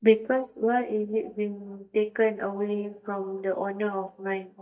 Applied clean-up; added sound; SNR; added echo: neural mask model DeepFilterNet 3.